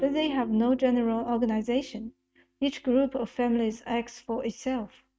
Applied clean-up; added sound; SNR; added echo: neural mask model RNNoise.